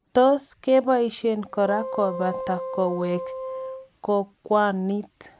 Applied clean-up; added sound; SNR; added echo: none; Wind instrument, woodwind instrument; 10 dB; none.